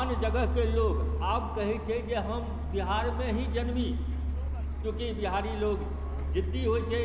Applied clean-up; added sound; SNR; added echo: none; Truck; 0 dB; none.